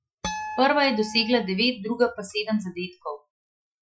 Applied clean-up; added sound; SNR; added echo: classical method Wiener filter.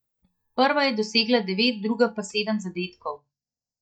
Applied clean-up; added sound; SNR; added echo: neural mask model DeepFilterNet 3.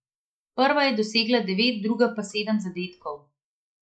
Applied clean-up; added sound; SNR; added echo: neural mask model Resemble Enhance denoiser.